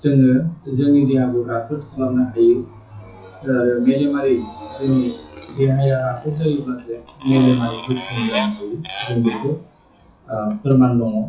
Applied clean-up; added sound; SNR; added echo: classical method WPE with log-MMSE.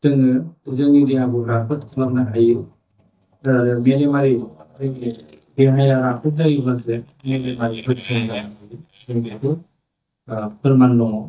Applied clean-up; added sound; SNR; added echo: neural mask model DeepFilterNet 3.